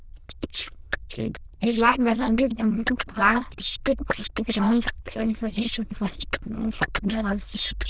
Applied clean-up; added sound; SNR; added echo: neural diffusion model UNIVERSE++.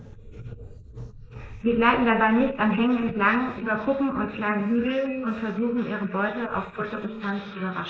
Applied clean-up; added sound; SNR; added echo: neural mask model Resemble Enhance denoiser.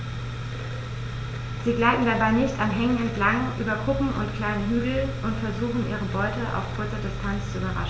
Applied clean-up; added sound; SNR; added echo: none; none; none; none.